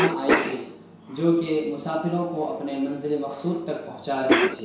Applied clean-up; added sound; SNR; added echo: none; Cough; 2 dB; reverberation time 0.7 s.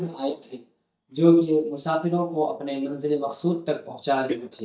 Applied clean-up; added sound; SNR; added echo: neural mask model DeepFilterNet 3.